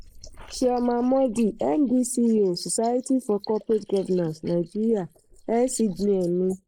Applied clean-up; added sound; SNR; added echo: neural mask model Resemble Enhance denoiser.